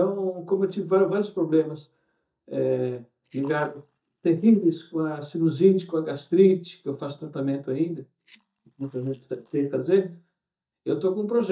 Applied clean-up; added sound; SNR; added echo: neural mask model DeepFilterNet 3.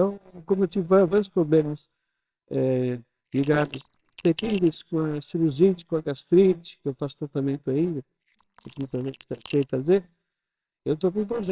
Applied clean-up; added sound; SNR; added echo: neural separator model SepFormer WHAMR!.